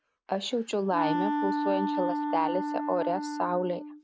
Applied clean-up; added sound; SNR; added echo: neural mask model RNNoise.